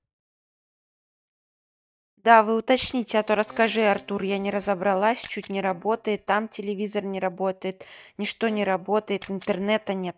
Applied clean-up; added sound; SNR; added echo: neural mask model DeepFilterNet 3.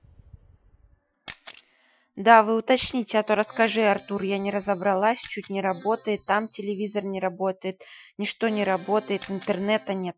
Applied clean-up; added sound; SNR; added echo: classical method Wiener filter.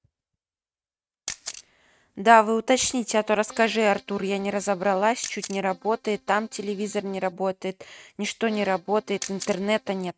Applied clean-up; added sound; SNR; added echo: neural mask model RNNoise.